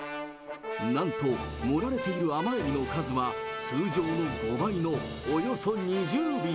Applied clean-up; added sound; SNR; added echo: none; none; none; none.